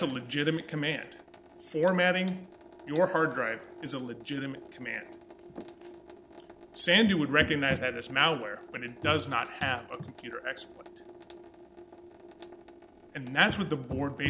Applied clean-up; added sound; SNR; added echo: none; Sink (filling or washing) / Water tap, faucet; 19 dB; none.